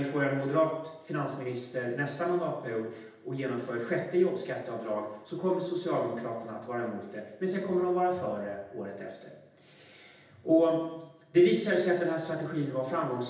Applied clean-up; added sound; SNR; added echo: none; none; none; reverberation time 0.9 s.